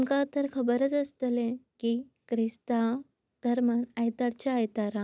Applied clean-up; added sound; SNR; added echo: none; none; none; none.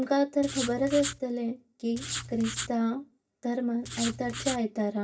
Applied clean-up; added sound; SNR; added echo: none; Writing; 7 dB; reverberation time 0.2 s.